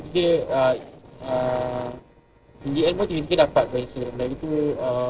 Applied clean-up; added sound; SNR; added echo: neural separator model SepFormer DNS4.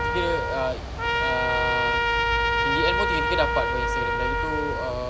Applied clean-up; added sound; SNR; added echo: none; Trumpet; -3 dB; none.